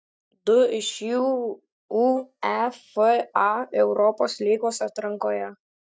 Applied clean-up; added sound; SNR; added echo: neural mask model DeepFilterNet 3.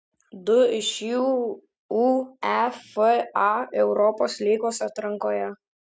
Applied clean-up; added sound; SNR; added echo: none; none; none; none.